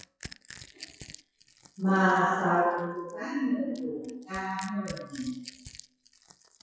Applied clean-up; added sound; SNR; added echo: classical method WPE with log-MMSE.